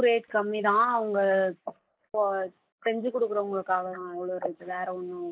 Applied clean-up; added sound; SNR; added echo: neural mask model Resemble Enhance denoiser.